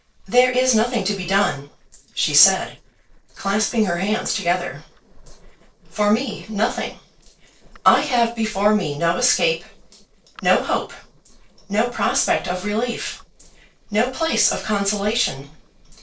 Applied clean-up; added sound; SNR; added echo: neural separator model SepFormer DNS4.